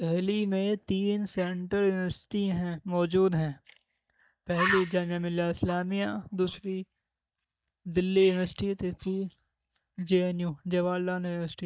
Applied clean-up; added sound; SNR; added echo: neural mask model DeepFilterNet 3.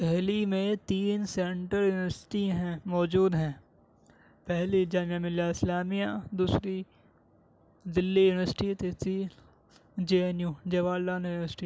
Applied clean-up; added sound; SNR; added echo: none; none; none; none.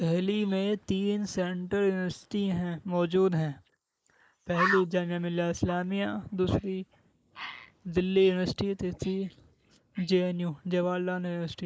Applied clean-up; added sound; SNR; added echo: neural mask model Resemble Enhance denoiser.